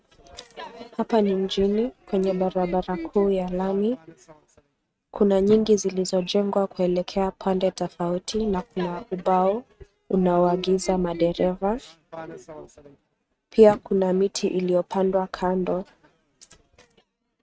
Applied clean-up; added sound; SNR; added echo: neural mask model RNNoise.